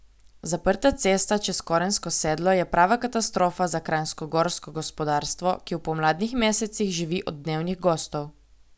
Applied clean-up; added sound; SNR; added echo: none; none; none; none.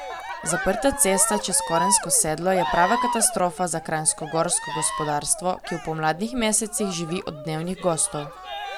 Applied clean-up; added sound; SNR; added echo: none; Cheering; 7 dB; none.